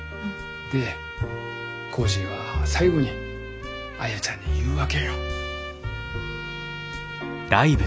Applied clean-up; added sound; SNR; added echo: none; none; none; none.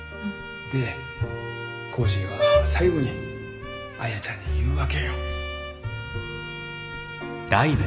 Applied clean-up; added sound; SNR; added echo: none; Brass instrument; -1 dB; reverberation time 2.1 s.